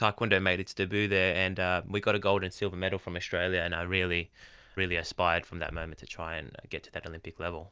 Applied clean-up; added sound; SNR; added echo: none; none; none; none.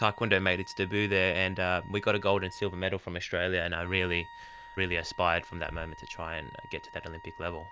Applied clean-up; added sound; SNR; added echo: none; Wind instrument, woodwind instrument; 18 dB; none.